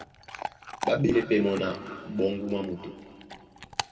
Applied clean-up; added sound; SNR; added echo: none; Chewing, mastication / Dog; 11 dB; reverberation time 2.4 s.